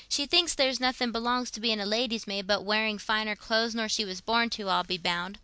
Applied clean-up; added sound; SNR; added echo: none; none; none; none.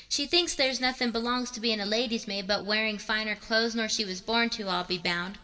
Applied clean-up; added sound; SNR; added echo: none; none; none; reverberation time 2.9 s.